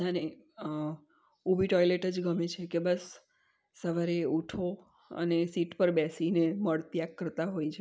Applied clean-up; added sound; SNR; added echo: none; none; none; none.